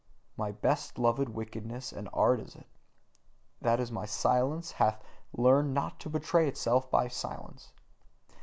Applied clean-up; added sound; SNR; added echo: none; none; none; none.